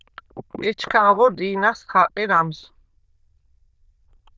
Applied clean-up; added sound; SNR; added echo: neural diffusion model UNIVERSE++.